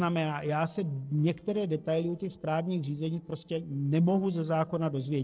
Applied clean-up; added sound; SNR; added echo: neural separator model SepFormer DNS4.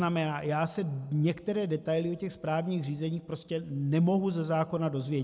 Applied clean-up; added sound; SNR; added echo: none; none; none; none.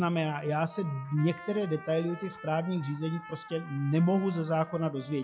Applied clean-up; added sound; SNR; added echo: classical method log-MMSE.